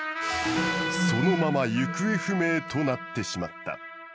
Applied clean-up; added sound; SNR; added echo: none; none; none; none.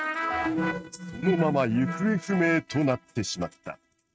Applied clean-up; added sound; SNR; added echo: neural mask model RNNoise.